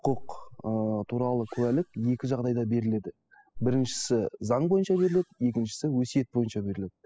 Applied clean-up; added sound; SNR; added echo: classical method spectral subtraction.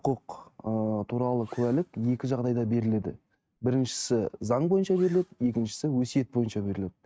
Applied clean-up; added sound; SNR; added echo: neural mask model RNNoise.